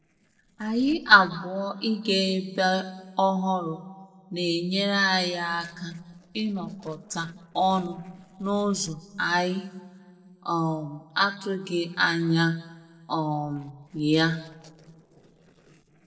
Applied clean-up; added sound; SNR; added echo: neural separator model SepFormer DNS4.